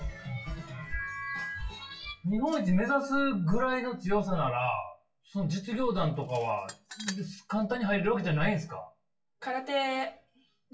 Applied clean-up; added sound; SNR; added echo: classical method WPE with log-MMSE.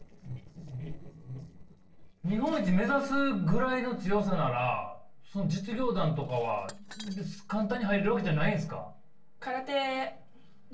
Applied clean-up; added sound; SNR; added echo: neural separator model SepFormer DNS4.